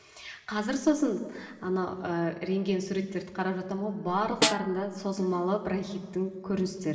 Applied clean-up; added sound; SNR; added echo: none; Snare drum; 2 dB; reverberation time 1.7 s.